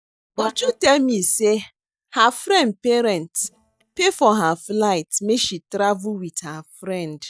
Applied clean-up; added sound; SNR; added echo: neural mask model DeepFilterNet 3.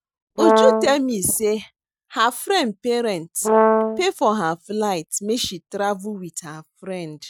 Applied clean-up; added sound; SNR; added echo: neural mask model RNNoise.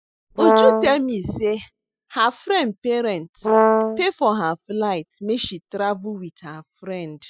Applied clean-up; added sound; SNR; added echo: classical method spectral subtraction.